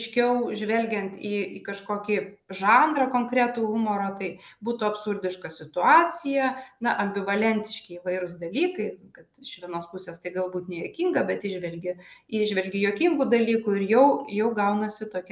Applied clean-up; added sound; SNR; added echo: none; none; none; none.